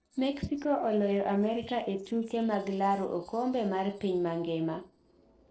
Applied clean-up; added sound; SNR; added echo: neural separator model SepFormer DNS4.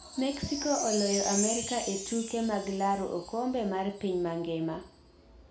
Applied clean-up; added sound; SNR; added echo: none; Wind chime; 8 dB; reverberation time 0.4 s.